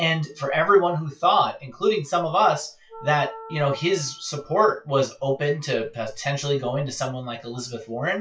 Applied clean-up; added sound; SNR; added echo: classical method WPE with log-MMSE.